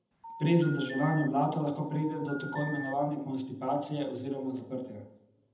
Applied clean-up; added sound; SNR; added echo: none; Telephone; 11 dB; reverberation time 0.8 s.